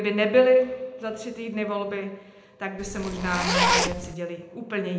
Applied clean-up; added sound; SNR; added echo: none; Zipper (clothing); -1 dB; reverberation time 0.8 s.